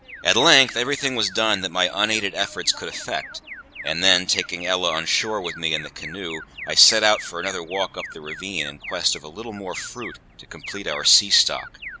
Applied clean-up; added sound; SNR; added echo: none; Alarm; 15 dB; none.